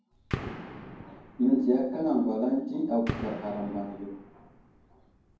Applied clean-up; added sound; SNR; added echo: none; Gunshot, gunfire; 11 dB; reverberation time 0.9 s.